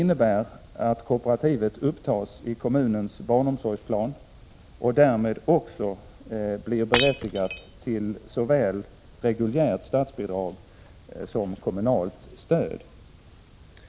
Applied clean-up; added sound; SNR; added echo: none; Shatter; 0 dB; none.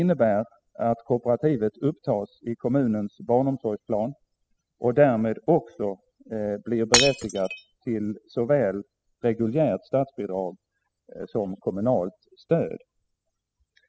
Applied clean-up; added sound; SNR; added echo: classical method spectral subtraction.